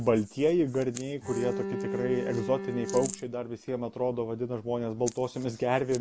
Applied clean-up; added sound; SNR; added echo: none; Bowed string instrument; 5 dB; none.